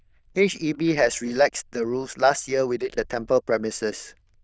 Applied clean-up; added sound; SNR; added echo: neural diffusion model UNIVERSE++.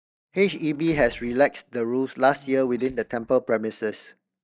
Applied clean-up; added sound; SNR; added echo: neural mask model DeepFilterNet 3.